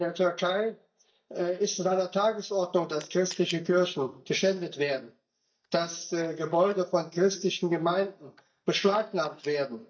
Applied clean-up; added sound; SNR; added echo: neural mask model DeepFilterNet 3.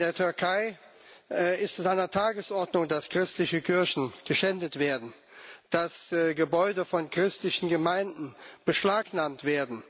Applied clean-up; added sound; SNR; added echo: none; none; none; none.